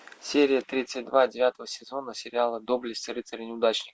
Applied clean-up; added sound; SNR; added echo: none; none; none; none.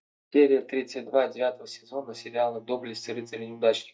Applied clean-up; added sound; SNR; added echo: neural mask model DeepFilterNet 3.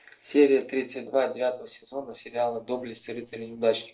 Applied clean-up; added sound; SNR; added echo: neural separator model SepFormer DNS4.